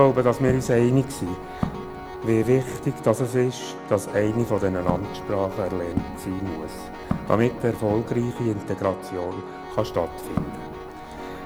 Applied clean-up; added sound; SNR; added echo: none; Piano + Walk, footsteps; 8 dB; none.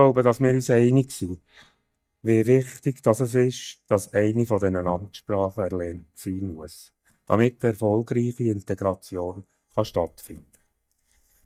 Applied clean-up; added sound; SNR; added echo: neural mask model DeepFilterNet 3.